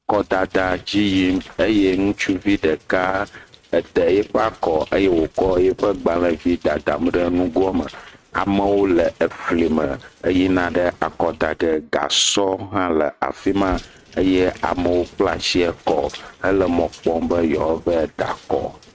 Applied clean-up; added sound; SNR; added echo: neural mask model RNNoise.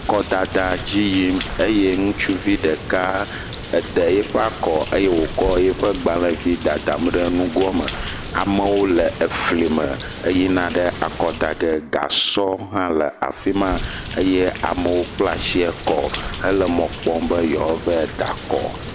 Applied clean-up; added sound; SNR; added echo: none; Rain; 10 dB; none.